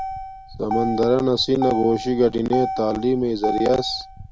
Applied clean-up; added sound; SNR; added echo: none; Motor vehicle (road); 8 dB; none.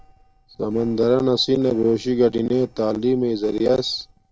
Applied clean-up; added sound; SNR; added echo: neural separator model SepFormer DNS4.